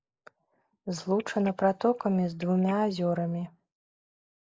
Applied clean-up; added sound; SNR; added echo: neural mask model Resemble Enhance denoiser.